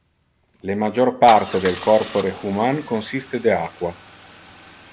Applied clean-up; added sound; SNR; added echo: none; Idling / Engine starting / Car; 14 dB; none.